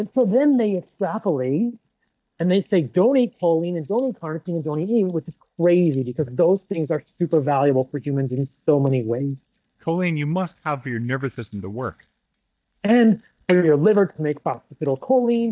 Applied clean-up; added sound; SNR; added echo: neural mask model DeepFilterNet 3.